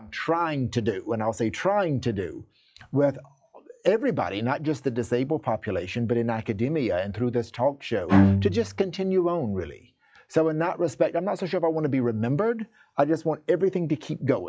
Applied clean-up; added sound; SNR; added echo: classical method log-MMSE.